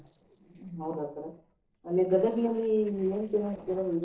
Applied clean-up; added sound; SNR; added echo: neural separator model SepFormer DNS4.